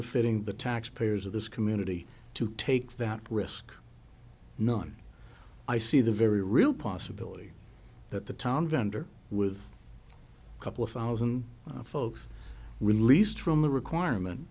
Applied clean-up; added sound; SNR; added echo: none; none; none; none.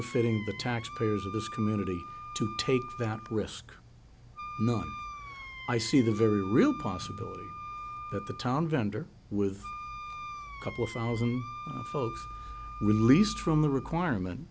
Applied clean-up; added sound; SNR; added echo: none; Wind instrument, woodwind instrument; 12 dB; none.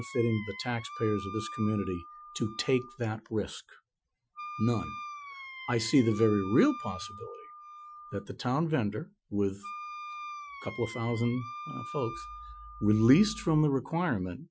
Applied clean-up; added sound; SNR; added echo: classical method Wiener filter.